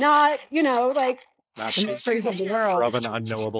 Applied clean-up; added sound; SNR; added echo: neural mask model Resemble Enhance denoiser.